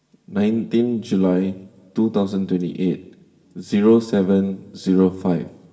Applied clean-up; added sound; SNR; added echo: none; none; none; reverberation time 2.0 s.